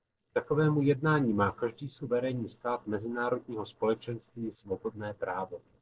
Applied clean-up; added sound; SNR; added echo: neural separator model SepFormer DNS4.